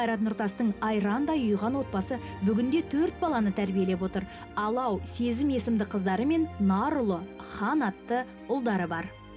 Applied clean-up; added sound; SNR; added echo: none; none; none; reverberation time 0.3 s.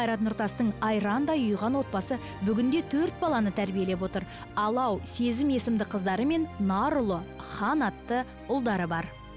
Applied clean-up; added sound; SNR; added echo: none; none; none; none.